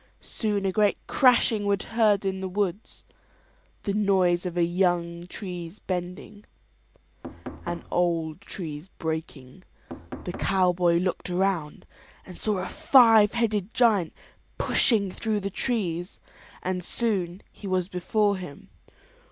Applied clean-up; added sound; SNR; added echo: none; Knock; 12 dB; none.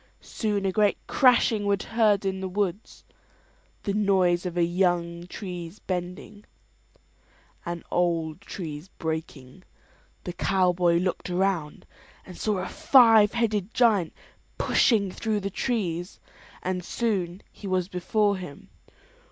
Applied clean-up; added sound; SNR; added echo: none; none; none; none.